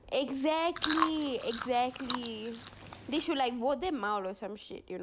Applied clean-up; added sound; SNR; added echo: none; Chewing, mastication; -1 dB; none.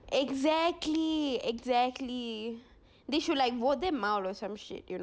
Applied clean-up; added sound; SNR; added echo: none; none; none; none.